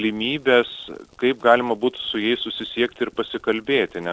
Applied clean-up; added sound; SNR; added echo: none; none; none; none.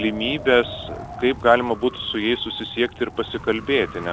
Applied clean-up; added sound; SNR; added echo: none; Wind; 14 dB; none.